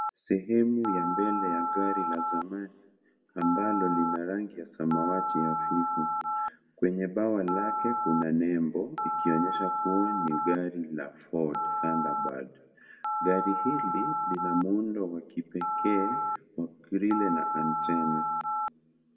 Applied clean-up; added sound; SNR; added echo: none; Telephone; 2 dB; reverberation time 1.0 s.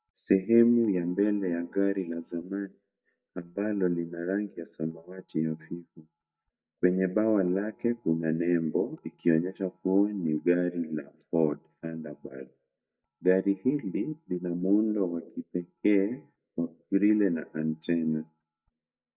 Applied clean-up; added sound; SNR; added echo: neural mask model DeepFilterNet 3.